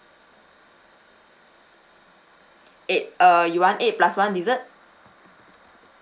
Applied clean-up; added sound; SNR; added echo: none; none; none; none.